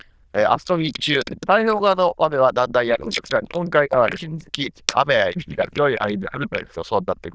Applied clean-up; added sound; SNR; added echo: neural diffusion model UNIVERSE++.